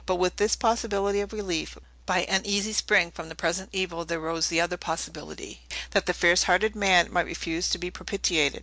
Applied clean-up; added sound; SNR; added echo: none; none; none; none.